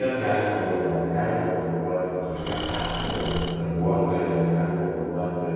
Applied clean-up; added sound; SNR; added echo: none; Engine / Tools; 7 dB; reverberation time 2.2 s.